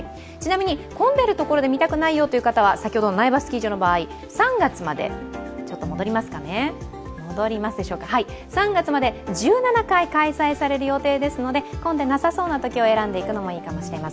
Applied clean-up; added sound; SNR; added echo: none; none; none; none.